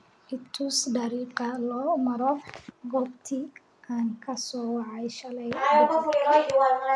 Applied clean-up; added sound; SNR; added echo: none; none; none; none.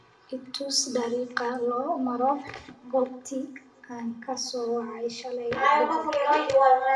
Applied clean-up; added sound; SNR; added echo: none; none; none; reverberation time 0.6 s.